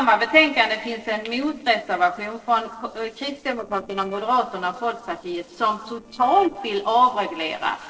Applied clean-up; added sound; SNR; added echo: neural separator model SepFormer DNS4.